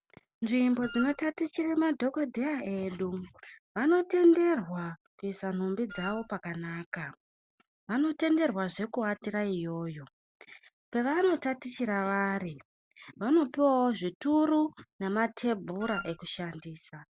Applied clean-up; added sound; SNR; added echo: none; Wind instrument, woodwind instrument; 10 dB; none.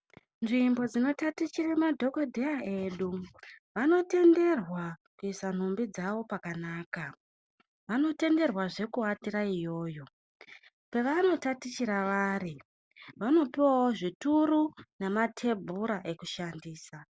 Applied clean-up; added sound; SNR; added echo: none; none; none; none.